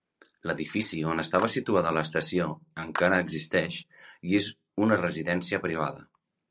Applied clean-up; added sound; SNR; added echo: neural separator model SepFormer DNS4.